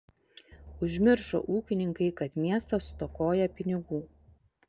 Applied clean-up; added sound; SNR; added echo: none; Drum; 20 dB; none.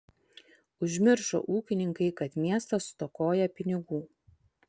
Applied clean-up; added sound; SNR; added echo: none; none; none; none.